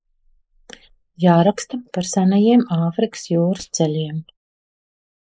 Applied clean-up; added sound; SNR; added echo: neural mask model Resemble Enhance denoiser.